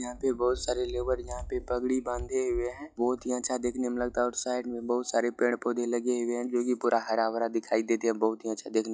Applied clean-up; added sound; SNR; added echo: classical method log-MMSE.